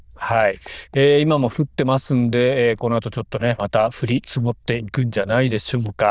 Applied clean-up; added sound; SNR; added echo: neural diffusion model UNIVERSE++.